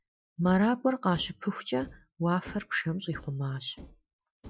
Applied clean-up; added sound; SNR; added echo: classical method Wiener filter.